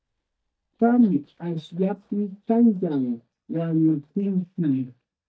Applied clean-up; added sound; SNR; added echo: neural mask model DeepFilterNet 3.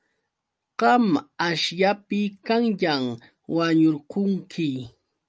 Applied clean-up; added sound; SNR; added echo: none; none; none; none.